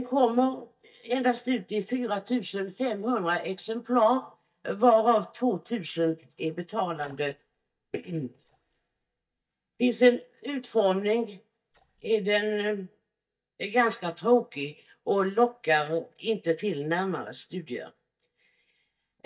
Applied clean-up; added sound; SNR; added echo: neural mask model DeepFilterNet 3.